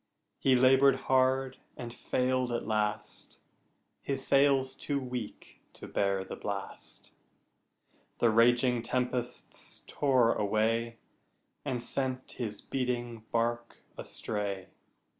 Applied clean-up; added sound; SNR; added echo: none; none; none; none.